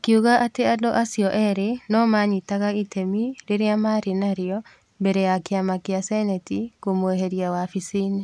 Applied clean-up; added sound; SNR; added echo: none; none; none; none.